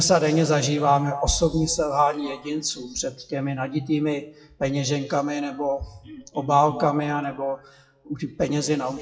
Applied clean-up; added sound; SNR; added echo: classical method WPE with log-MMSE.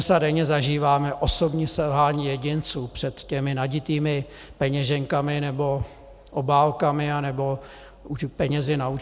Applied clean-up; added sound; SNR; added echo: none; none; none; none.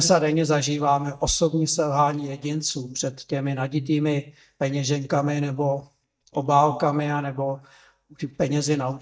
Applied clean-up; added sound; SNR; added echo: neural mask model DeepFilterNet 3.